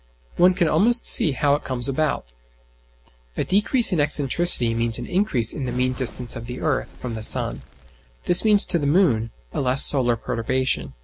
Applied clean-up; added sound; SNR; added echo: none; Crackle; 20 dB; none.